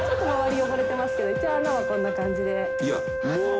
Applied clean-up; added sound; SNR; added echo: none; Wind instrument, woodwind instrument; 0 dB; none.